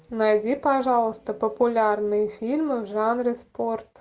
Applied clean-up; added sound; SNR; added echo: none; none; none; none.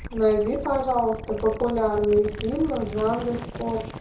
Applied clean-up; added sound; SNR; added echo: none; Gurgling / Liquid; 12 dB; reverberation time 0.5 s.